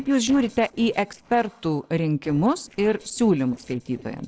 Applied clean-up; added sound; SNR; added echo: neural separator model SepFormer DNS4.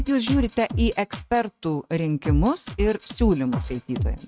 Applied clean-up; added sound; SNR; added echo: neural mask model RNNoise.